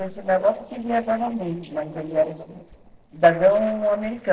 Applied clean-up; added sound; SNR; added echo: neural separator model SepFormer DNS4.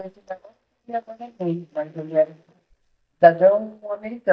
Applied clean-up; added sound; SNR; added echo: neural mask model DeepFilterNet 3.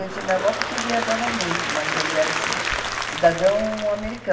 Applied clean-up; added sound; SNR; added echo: none; Applause / Crowd; 2 dB; reverberation time 0.8 s.